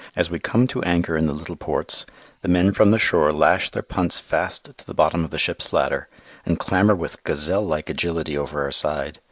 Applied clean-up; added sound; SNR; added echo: neural mask model Resemble Enhance denoiser.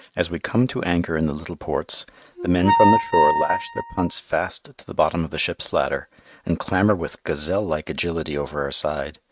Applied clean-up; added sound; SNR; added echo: neural mask model RNNoise.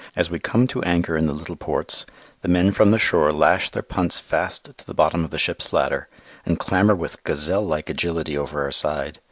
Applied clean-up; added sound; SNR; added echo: none; none; none; none.